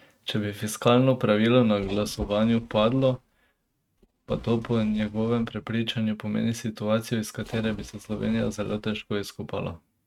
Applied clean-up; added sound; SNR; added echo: neural mask model RNNoise.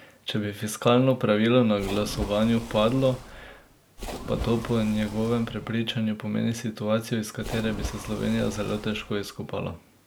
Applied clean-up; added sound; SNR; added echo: none; Splash, splatter; 12 dB; none.